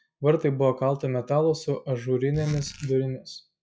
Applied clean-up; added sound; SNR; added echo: classical method log-MMSE.